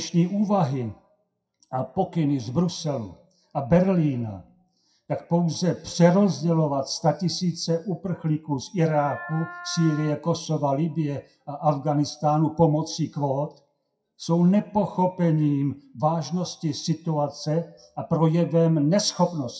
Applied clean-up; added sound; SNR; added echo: classical method WPE with log-MMSE.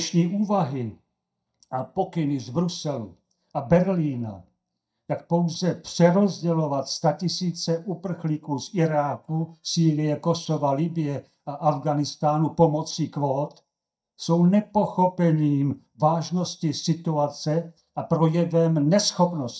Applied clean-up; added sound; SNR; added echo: neural mask model DeepFilterNet 3.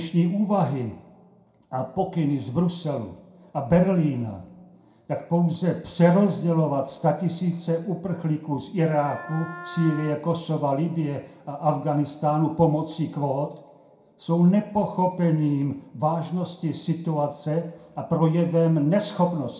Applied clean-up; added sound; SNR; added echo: none; Wind instrument, woodwind instrument; 16 dB; reverberation time 0.5 s.